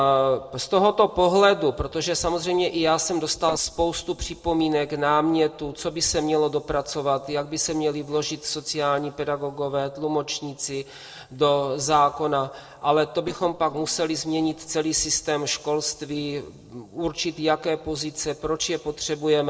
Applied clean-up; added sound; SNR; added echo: neural separator model SepFormer DNS4.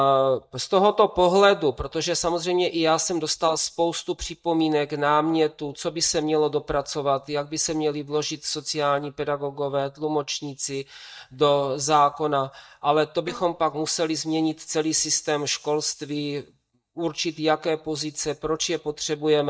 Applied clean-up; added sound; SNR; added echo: neural mask model DeepFilterNet 3.